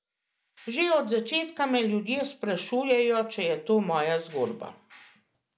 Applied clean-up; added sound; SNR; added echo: none; none; none; none.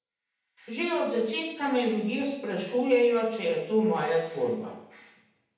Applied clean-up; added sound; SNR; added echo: none; none; none; reverberation time 0.8 s.